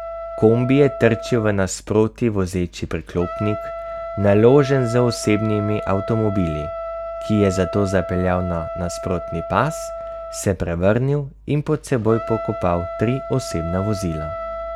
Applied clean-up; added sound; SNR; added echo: none; Trumpet; 10 dB; none.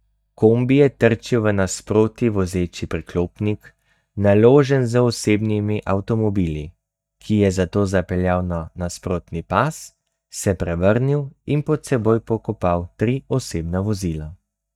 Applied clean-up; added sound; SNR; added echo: neural mask model DeepFilterNet 3.